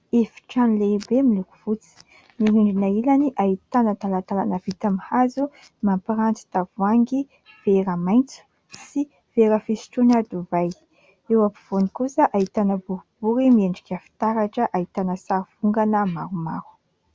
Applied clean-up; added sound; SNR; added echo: none; none; none; none.